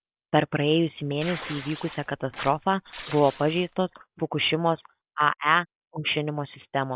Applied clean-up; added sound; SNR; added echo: none; Tearing; 15 dB; none.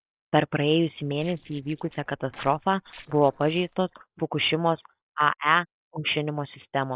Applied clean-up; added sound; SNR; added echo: neural separator model SepFormer DNS4.